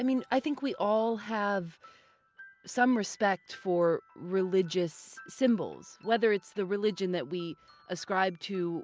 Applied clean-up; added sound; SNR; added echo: none; none; none; none.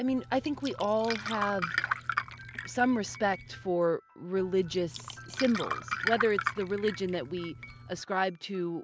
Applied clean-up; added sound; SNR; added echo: none; Glass; 6 dB; none.